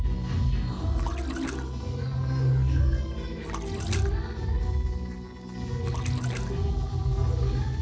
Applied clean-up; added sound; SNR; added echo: neural separator model SepFormer DNS4.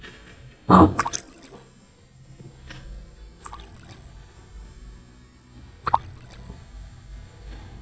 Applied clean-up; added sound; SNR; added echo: neural mask model DeepFilterNet 3.